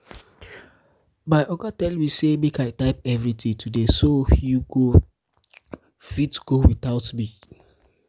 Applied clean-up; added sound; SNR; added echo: none; none; none; none.